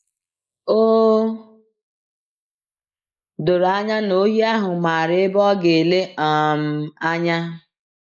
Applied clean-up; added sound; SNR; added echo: neural mask model Resemble Enhance denoiser.